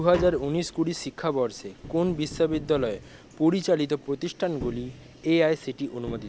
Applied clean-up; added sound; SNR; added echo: none; Tap; 15 dB; none.